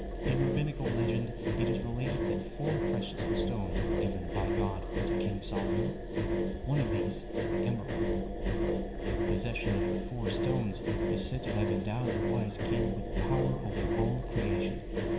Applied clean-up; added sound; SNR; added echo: none; Engine; -5 dB; reverberation time 2.0 s.